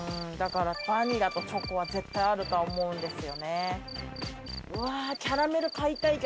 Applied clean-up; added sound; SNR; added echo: none; Cricket; 14 dB; none.